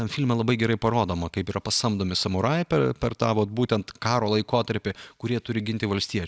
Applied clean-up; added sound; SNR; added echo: none; none; none; none.